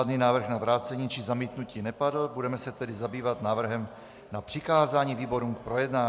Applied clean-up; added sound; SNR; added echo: none; none; none; none.